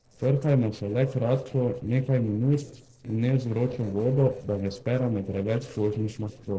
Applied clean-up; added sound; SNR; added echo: neural separator model SepFormer DNS4.